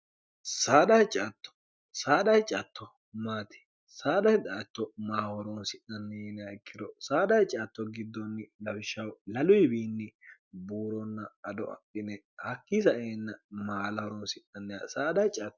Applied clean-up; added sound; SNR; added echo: none; none; none; none.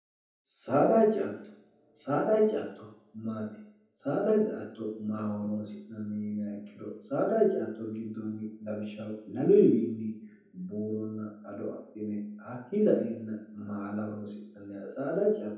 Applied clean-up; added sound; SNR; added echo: none; none; none; reverberation time 0.7 s.